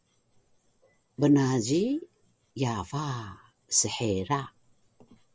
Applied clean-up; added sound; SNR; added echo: none; none; none; none.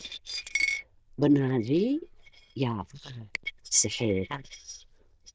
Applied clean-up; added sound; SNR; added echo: neural diffusion model UNIVERSE++.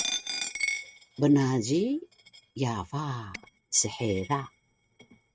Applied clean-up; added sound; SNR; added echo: neural mask model RNNoise.